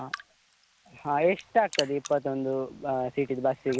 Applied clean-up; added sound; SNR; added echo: neural mask model Resemble Enhance denoiser.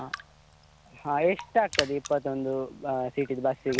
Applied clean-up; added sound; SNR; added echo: none; Raindrop; 7 dB; none.